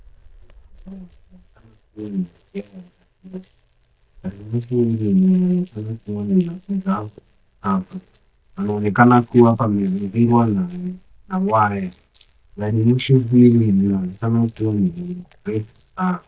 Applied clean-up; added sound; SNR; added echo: neural mask model DeepFilterNet 3.